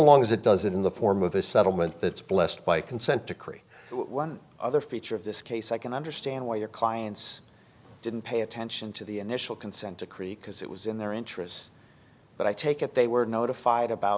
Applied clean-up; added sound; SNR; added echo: none; none; none; none.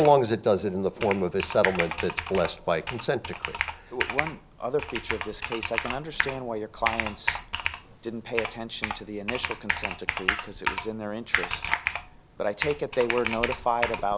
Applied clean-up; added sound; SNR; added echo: none; Computer keyboard; 4 dB; none.